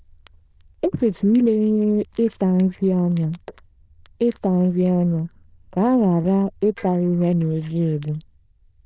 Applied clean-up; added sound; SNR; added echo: neural diffusion model UNIVERSE++.